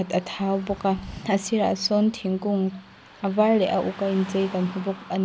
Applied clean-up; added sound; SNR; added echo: none; Car passing by / Traffic noise, roadway noise; 20 dB; none.